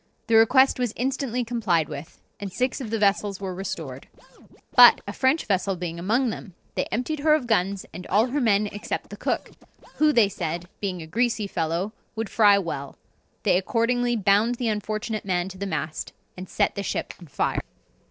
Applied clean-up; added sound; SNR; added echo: neural separator model SepFormer DNS4.